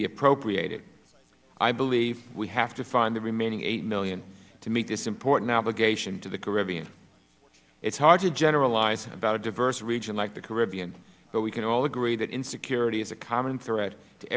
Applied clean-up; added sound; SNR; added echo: none; none; none; none.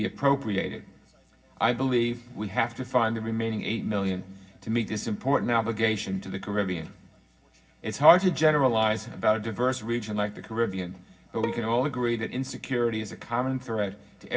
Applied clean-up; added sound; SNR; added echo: none; Bowed string instrument; 11 dB; reverberation time 0.4 s.